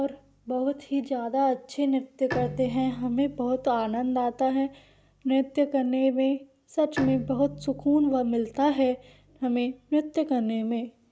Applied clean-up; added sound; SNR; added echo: none; Bowed string instrument; 16 dB; none.